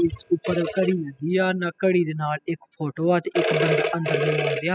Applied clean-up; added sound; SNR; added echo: classical method spectral subtraction.